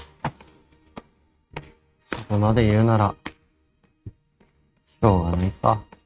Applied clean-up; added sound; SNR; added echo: neural mask model RNNoise.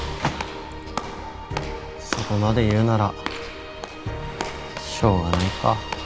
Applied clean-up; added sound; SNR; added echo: none; Walk, footsteps / Slam; 10 dB; none.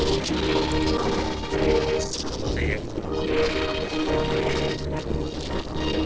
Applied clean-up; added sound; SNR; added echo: neural separator model SepFormer DNS4.